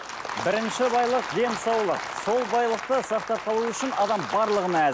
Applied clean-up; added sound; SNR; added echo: none; none; none; none.